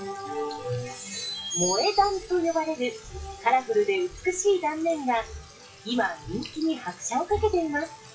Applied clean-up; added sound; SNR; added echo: classical method WPE with log-MMSE.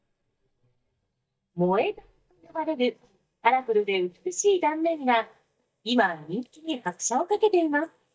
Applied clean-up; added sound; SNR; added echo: neural mask model DeepFilterNet 3.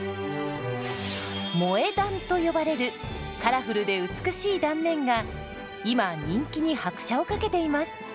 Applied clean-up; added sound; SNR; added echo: none; none; none; none.